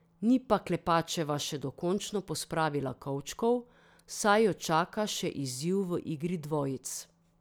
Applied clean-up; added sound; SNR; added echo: none; none; none; none.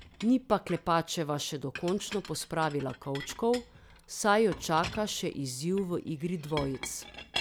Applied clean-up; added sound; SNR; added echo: none; Chink, clink; 14 dB; none.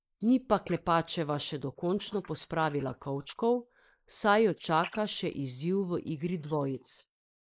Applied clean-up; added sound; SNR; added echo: neural mask model Resemble Enhance denoiser.